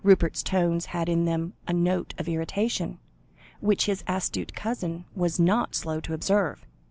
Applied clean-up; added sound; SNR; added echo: none; none; none; none.